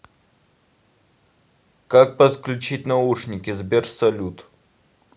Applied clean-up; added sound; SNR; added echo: none; none; none; none.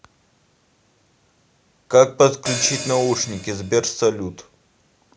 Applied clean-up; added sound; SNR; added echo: none; Hi-hat; 9 dB; none.